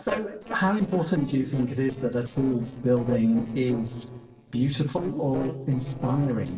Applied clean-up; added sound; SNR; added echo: neural separator model SepFormer DNS4.